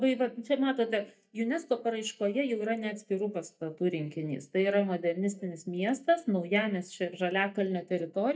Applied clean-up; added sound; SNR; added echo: neural mask model DeepFilterNet 3.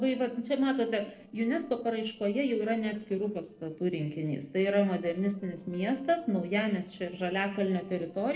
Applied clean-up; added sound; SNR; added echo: neural separator model SepFormer DNS4.